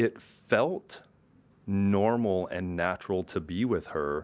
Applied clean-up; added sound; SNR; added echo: none; none; none; none.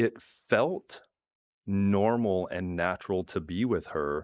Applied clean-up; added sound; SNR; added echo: neural mask model Resemble Enhance denoiser.